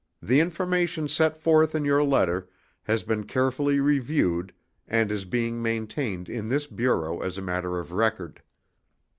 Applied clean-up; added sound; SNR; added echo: none; none; none; none.